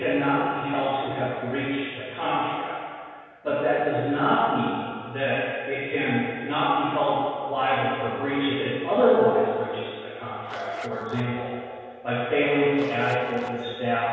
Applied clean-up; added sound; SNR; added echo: none; Zipper (clothing); 17 dB; reverberation time 1.9 s.